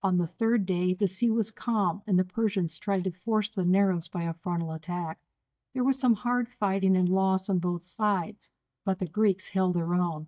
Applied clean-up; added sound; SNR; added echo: neural mask model DeepFilterNet 3.